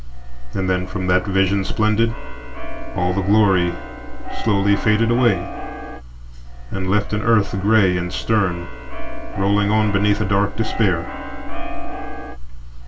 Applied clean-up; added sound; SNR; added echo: none; Keyboard (musical); 14 dB; reverberation time 0.2 s.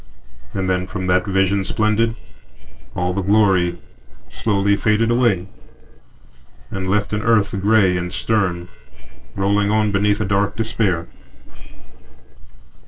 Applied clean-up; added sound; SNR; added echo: neural separator model SepFormer DNS4.